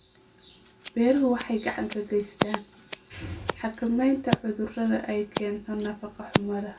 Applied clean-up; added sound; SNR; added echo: none; Scissors; 6 dB; reverberation time 0.2 s.